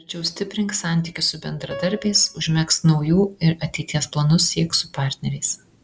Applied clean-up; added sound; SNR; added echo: none; Piano; 20 dB; none.